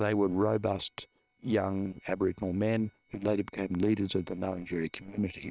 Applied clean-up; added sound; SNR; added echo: neural separator model SepFormer WHAM!.